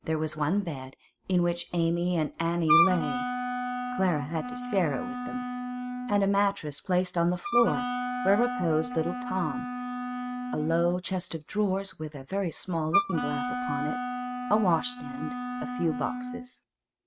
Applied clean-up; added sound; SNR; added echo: neural mask model RNNoise.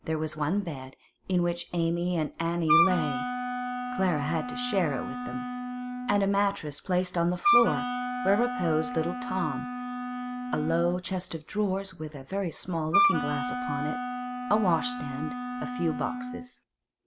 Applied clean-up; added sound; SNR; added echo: none; Wind instrument, woodwind instrument; 1 dB; none.